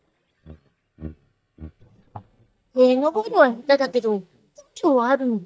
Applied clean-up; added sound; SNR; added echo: neural mask model DeepFilterNet 3.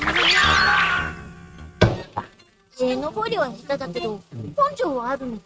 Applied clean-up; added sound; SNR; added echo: neural mask model RNNoise.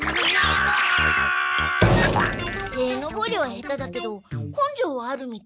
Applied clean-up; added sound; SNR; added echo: none; none; none; none.